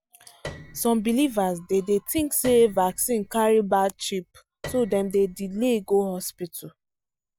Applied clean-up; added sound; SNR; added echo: none; Piano; 20 dB; none.